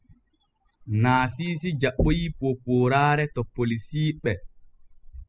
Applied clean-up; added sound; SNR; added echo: classical method spectral subtraction.